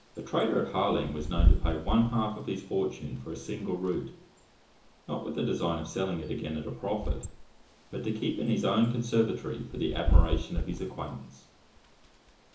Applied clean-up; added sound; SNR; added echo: none; Wind / Bird; 1 dB; reverberation time 0.7 s.